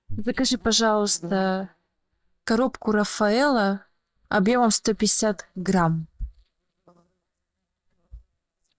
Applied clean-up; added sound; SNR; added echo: neural mask model DeepFilterNet 3.